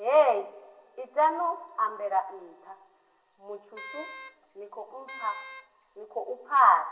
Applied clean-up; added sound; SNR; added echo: none; Wind instrument, woodwind instrument; 17 dB; reverberation time 0.8 s.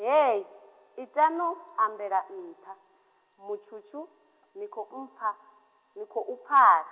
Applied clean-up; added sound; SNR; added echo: none; none; none; none.